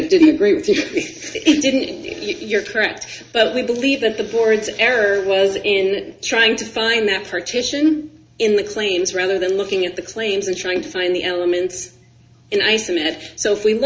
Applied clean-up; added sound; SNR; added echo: none; none; none; none.